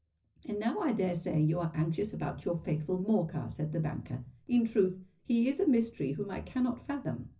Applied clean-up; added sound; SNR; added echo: none; none; none; reverberation time 0.4 s.